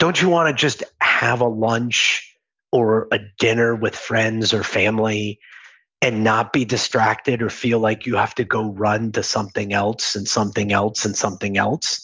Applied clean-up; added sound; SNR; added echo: none; none; none; none.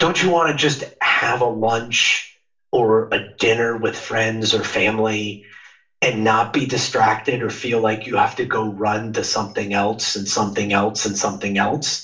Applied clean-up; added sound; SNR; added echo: none; none; none; reverberation time 0.3 s.